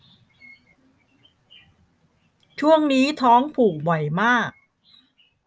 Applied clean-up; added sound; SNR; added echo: none; none; none; none.